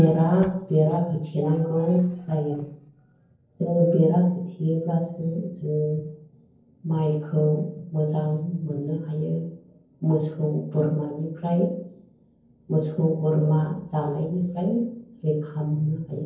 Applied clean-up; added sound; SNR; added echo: neural separator model SepFormer DNS4.